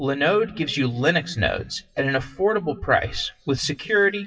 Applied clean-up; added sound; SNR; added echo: classical method WPE with log-MMSE.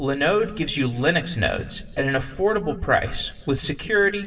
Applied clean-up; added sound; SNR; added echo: none; Mechanical fan; 19 dB; reverberation time 1.1 s.